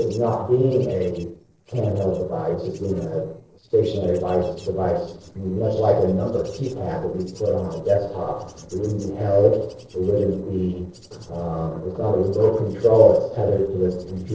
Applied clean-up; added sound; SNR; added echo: neural separator model SepFormer DNS4.